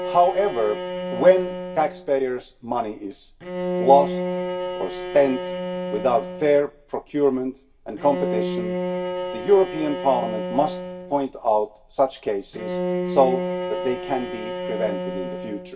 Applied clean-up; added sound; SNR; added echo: none; Bowed string instrument; 6 dB; reverberation time 0.2 s.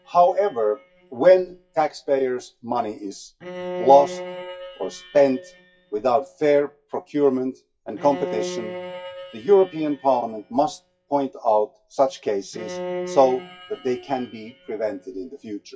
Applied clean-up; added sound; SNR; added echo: classical method WPE with log-MMSE.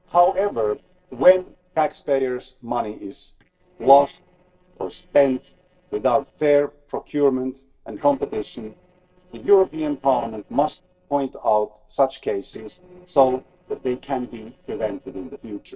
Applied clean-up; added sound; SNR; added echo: neural separator model SepFormer DNS4.